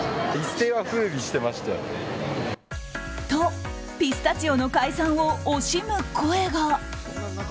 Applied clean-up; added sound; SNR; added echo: none; none; none; none.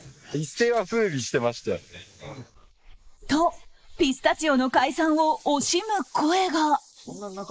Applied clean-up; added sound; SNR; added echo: neural mask model Resemble Enhance denoiser.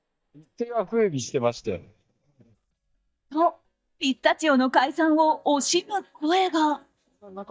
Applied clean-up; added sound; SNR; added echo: neural mask model DeepFilterNet 3.